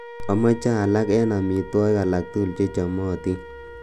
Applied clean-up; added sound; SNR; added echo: none; Wind instrument, woodwind instrument; 16 dB; none.